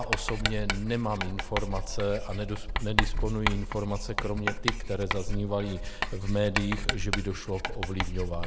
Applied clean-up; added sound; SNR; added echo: none; Writing; -1 dB; none.